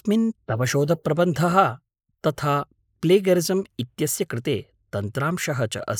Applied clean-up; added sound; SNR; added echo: neural mask model Resemble Enhance denoiser.